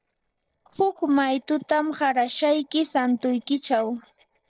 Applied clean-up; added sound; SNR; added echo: neural separator model SepFormer DNS4.